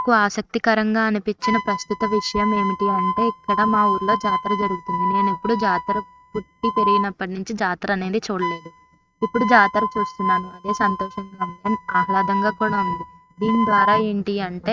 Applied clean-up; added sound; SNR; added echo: neural mask model RNNoise.